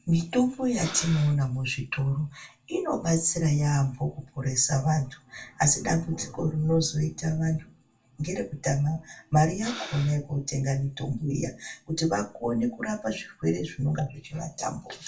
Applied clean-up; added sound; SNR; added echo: none; Breathing; 14 dB; reverberation time 0.2 s.